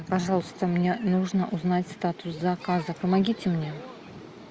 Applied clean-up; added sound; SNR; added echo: none; none; none; none.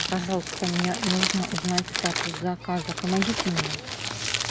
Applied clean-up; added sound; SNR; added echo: none; Crumpling, crinkling; 1 dB; none.